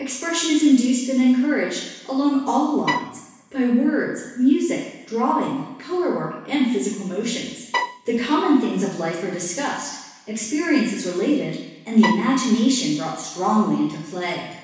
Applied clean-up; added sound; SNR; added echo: none; Bowed string instrument; 7 dB; reverberation time 1.1 s.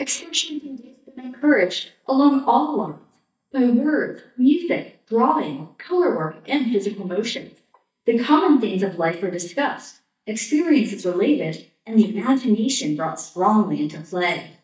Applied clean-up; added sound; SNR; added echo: neural mask model DeepFilterNet 3.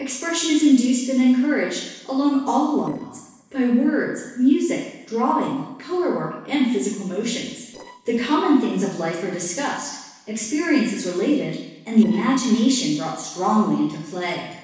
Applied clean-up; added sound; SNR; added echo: neural separator model SepFormer DNS4.